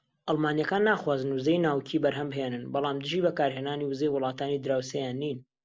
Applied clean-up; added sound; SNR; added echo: none; none; none; none.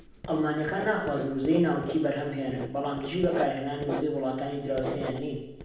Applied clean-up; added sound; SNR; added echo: none; Writing; 10 dB; reverberation time 0.9 s.